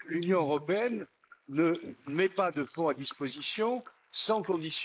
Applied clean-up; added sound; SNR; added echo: neural mask model Resemble Enhance denoiser.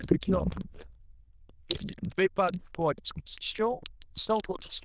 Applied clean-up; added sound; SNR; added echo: neural diffusion model UNIVERSE++.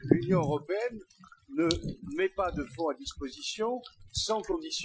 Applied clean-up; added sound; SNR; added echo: classical method Wiener filter.